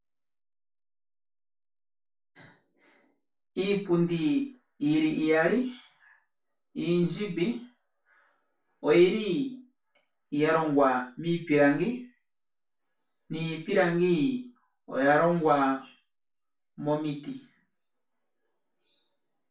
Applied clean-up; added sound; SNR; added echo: none; none; none; reverberation time 0.3 s.